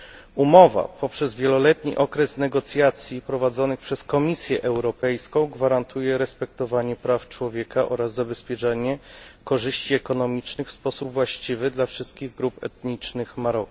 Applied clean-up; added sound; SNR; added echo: none; none; none; none.